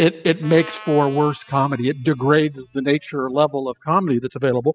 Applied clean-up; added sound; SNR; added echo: classical method spectral subtraction.